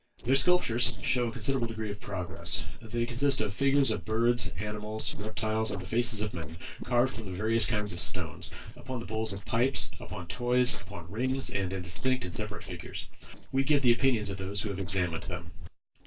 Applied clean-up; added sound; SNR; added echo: neural separator model SepFormer DNS4.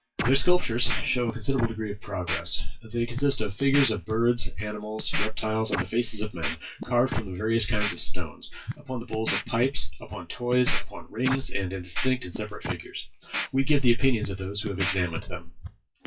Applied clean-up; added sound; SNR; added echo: classical method WPE with log-MMSE.